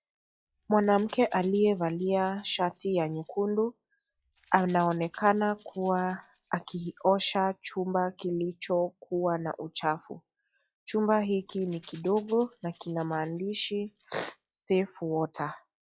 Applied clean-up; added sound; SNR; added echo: classical method log-MMSE.